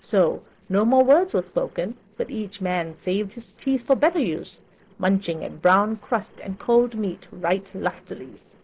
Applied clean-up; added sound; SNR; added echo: neural separator model SepFormer DNS4.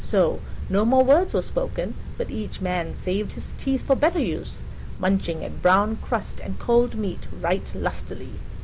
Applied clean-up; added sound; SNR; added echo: none; Cricket; 6 dB; none.